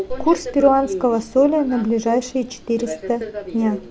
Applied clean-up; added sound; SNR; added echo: none; Subway, metro, underground; 12 dB; none.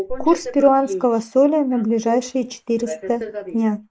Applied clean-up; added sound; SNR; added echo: neural mask model Resemble Enhance denoiser.